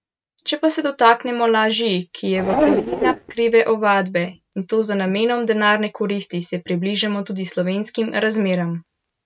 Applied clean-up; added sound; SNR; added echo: neural mask model RNNoise.